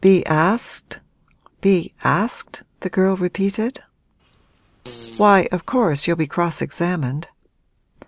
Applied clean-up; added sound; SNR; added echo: none; Fart; 19 dB; none.